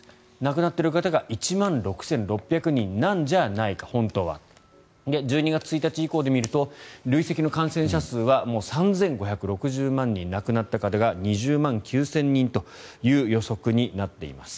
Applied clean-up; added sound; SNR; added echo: none; none; none; none.